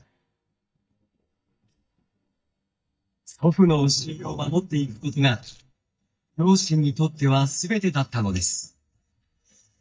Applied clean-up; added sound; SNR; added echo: neural mask model DeepFilterNet 3.